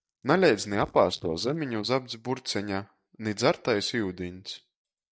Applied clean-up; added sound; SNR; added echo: neural mask model DeepFilterNet 3.